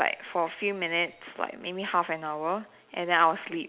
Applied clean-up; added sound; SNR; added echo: none; none; none; none.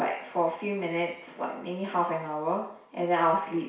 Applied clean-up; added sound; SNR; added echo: none; none; none; reverberation time 0.6 s.